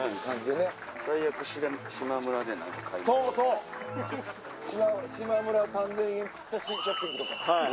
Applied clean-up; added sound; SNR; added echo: none; Applause; 9 dB; none.